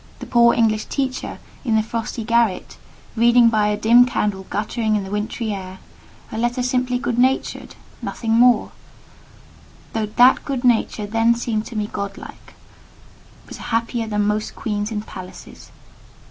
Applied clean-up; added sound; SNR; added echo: none; none; none; none.